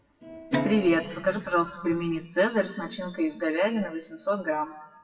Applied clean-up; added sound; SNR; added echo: classical method WPE with log-MMSE.